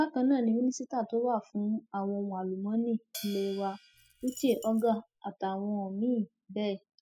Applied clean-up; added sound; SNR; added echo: classical method spectral subtraction.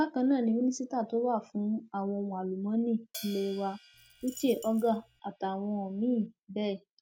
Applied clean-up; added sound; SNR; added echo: none; Coin (dropping) + Hi-hat; 19 dB; none.